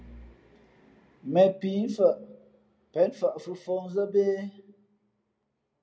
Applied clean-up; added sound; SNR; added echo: none; none; none; none.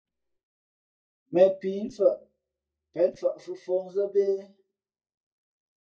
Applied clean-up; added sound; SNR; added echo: neural mask model DeepFilterNet 3.